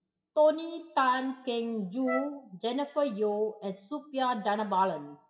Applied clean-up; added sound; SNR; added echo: classical method WPE with log-MMSE.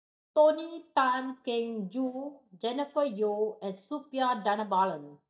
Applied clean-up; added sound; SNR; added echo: neural mask model DeepFilterNet 3.